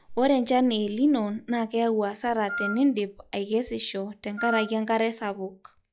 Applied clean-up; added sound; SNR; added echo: classical method log-MMSE.